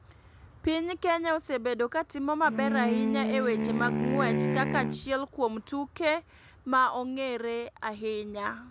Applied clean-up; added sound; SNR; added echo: none; Wind instrument, woodwind instrument; 0 dB; none.